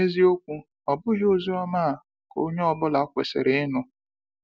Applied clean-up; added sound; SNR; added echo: none; none; none; none.